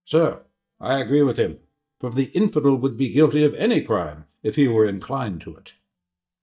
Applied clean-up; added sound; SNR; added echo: neural mask model DeepFilterNet 3.